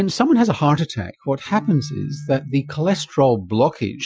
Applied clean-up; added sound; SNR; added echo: classical method Wiener filter.